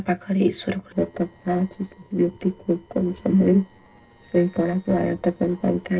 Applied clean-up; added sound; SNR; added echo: neural separator model SepFormer DNS4.